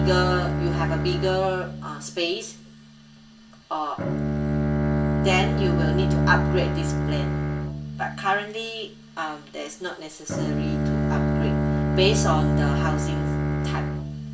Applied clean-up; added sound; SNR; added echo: none; Bowed string instrument; -4 dB; reverberation time 0.5 s.